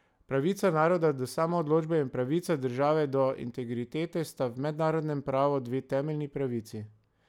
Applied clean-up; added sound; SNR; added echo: none; none; none; none.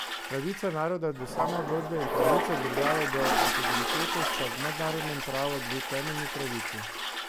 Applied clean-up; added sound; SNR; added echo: none; Toilet flush; -3 dB; none.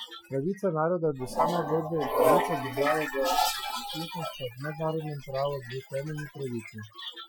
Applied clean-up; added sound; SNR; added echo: classical method Wiener filter.